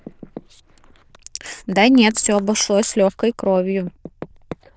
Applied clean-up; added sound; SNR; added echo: neural diffusion model UNIVERSE++.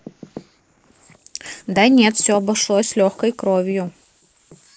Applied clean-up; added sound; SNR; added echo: neural mask model Resemble Enhance denoiser.